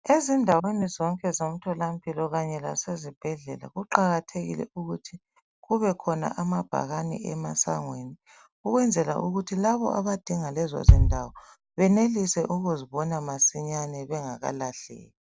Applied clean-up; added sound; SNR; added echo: none; Bass drum; -5 dB; none.